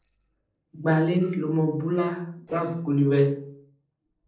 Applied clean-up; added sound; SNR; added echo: neural separator model SepFormer DNS4.